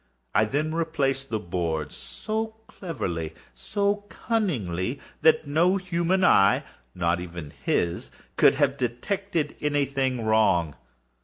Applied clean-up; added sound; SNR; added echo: none; none; none; none.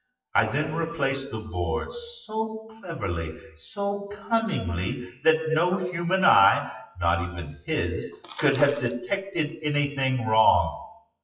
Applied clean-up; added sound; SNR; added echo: classical method WPE with log-MMSE.